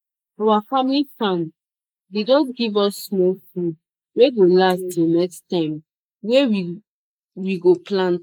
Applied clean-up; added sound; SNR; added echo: neural mask model Resemble Enhance denoiser.